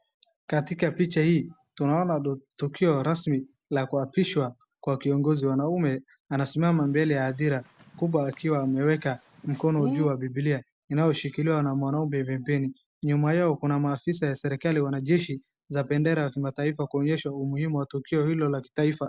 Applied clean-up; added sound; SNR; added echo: none; Bird; 13 dB; none.